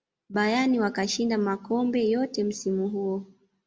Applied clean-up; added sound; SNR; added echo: none; none; none; none.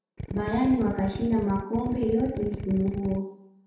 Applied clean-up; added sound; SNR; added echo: none; Drill; 8 dB; reverberation time 0.7 s.